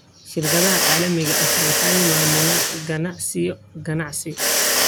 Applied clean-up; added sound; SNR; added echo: none; Mechanisms; -3 dB; none.